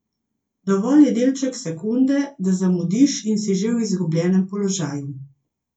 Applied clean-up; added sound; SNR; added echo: none; none; none; reverberation time 0.2 s.